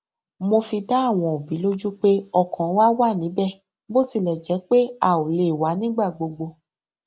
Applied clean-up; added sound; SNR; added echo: none; none; none; none.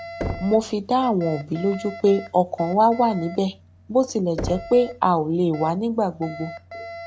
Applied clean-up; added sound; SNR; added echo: none; Knock + Alarm; 13 dB; none.